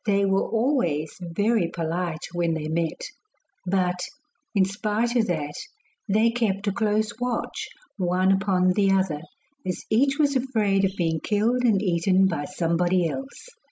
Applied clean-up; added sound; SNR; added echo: none; none; none; none.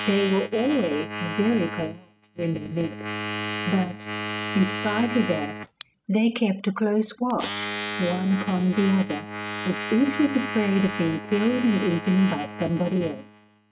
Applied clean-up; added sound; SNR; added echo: neural mask model RNNoise.